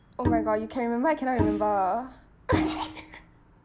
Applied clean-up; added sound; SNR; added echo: none; Bowed string instrument; 3 dB; none.